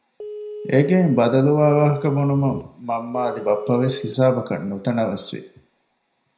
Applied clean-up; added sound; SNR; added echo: none; Telephone; 12 dB; reverberation time 0.4 s.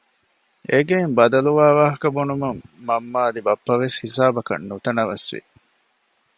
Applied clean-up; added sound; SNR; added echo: none; none; none; none.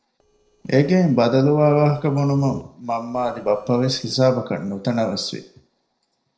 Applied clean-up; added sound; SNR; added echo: neural separator model SepFormer DNS4.